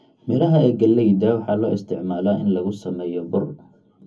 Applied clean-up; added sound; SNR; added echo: none; none; none; reverberation time 0.3 s.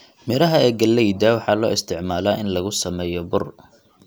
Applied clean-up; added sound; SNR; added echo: none; none; none; none.